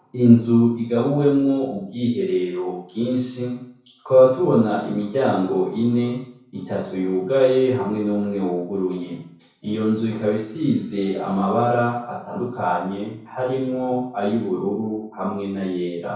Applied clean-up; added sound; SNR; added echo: none; none; none; reverberation time 0.6 s.